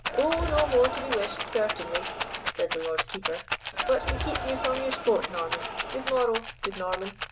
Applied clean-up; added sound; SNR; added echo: none; Cheering + Rattle; 3 dB; none.